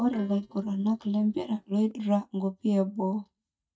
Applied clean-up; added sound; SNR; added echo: neural mask model DeepFilterNet 3.